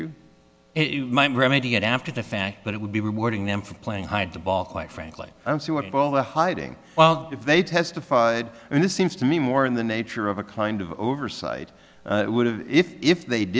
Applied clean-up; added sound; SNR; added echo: none; none; none; none.